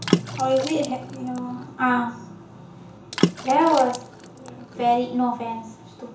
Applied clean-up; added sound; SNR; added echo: none; Water / Splash, splatter; 6 dB; reverberation time 0.7 s.